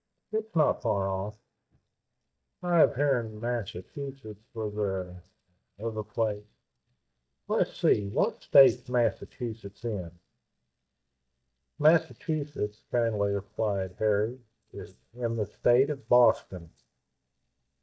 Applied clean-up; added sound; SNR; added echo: neural mask model DeepFilterNet 3.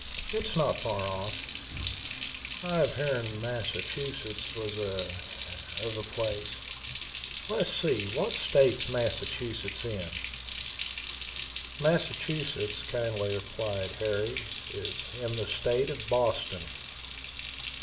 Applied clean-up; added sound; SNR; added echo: none; Water tap, faucet; -2 dB; reverberation time 1.4 s.